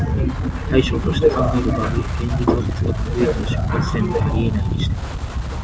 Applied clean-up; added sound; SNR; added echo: none; Wind; 0 dB; none.